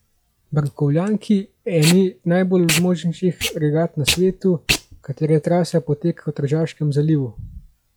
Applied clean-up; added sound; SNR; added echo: classical method log-MMSE.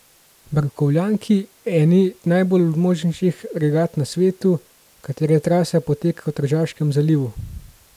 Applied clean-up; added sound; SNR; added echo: none; none; none; none.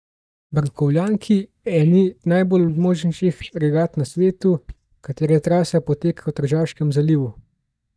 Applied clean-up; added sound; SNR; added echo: neural mask model DeepFilterNet 3.